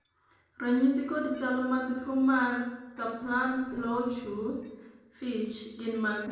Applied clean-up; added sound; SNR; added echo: neural separator model SepFormer DNS4.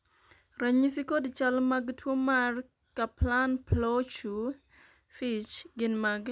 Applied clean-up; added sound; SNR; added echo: none; none; none; none.